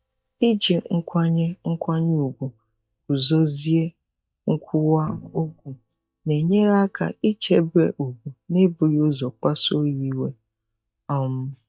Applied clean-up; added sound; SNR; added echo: neural mask model DeepFilterNet 3.